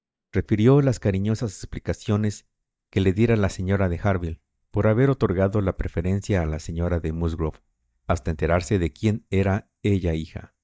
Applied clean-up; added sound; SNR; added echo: neural mask model DeepFilterNet 3.